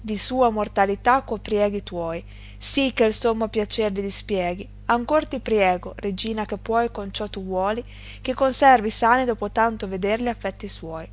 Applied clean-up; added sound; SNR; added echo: none; none; none; none.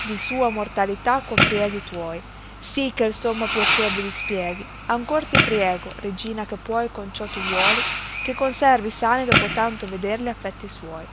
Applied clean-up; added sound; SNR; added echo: none; Fireworks; 2 dB; none.